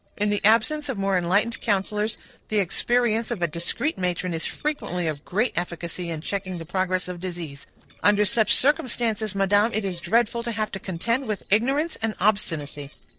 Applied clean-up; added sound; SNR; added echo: neural separator model SepFormer DNS4.